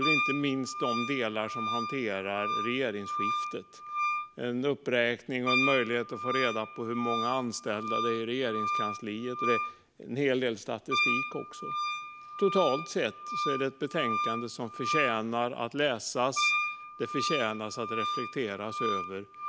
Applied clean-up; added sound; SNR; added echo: none; Wind instrument, woodwind instrument; 2 dB; none.